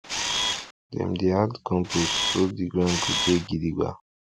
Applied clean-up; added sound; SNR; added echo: none; Camera; 1 dB; none.